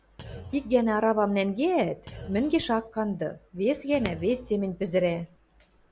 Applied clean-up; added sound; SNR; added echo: none; Thump, thud; 19 dB; none.